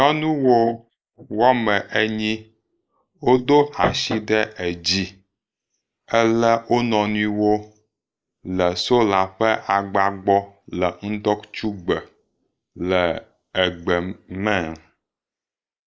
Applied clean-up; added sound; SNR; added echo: neural mask model Resemble Enhance denoiser.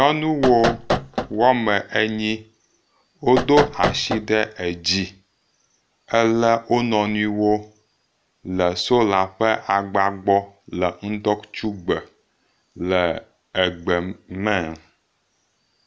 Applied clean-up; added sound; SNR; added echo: none; Knock; 3 dB; none.